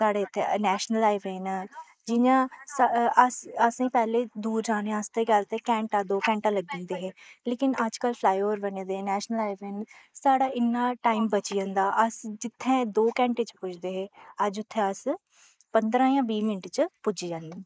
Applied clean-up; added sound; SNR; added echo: neural mask model Resemble Enhance denoiser.